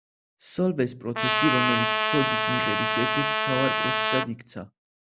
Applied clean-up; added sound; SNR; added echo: none; Trumpet; -4 dB; none.